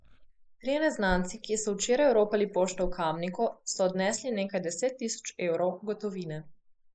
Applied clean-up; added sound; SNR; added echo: neural mask model Resemble Enhance denoiser.